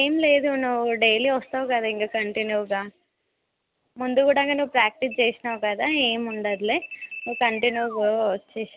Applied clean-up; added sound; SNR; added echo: none; Alarm; 14 dB; none.